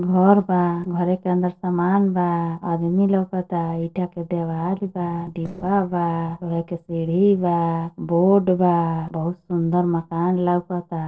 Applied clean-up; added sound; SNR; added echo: neural separator model SepFormer DNS4.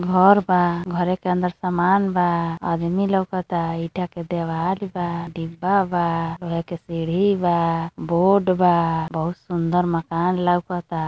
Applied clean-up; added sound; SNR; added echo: none; none; none; none.